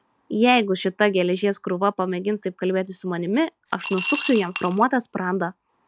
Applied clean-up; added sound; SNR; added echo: none; Coin (dropping) / Glass; 6 dB; none.